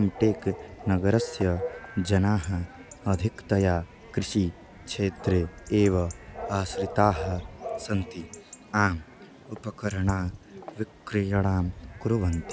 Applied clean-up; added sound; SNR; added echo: none; Bark / Chatter / Chirp, tweet / Livestock, farm animals, working animals; 14 dB; none.